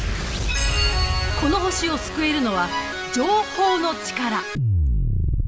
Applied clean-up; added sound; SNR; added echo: none; Bowed string instrument; 13 dB; none.